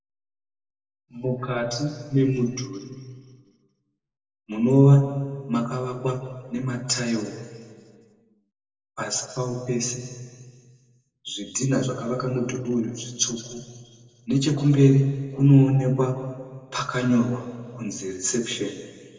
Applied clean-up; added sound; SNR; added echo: none; none; none; reverberation time 1.4 s.